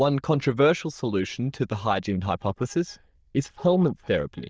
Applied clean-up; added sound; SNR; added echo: neural diffusion model UNIVERSE++.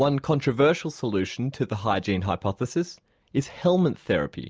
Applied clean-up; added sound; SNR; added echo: none; none; none; none.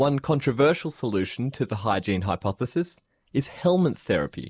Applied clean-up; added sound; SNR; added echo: neural mask model Resemble Enhance denoiser.